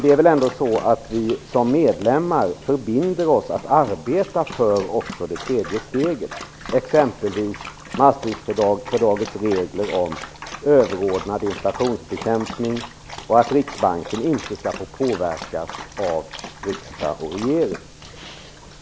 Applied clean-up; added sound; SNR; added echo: none; Dog; 16 dB; none.